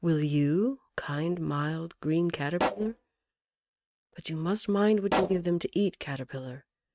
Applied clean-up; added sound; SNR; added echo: neural mask model RNNoise.